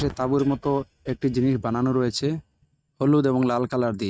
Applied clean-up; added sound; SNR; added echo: neural mask model RNNoise.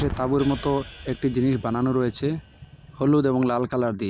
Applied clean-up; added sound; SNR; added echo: none; Hi-hat + Fireworks; 16 dB; none.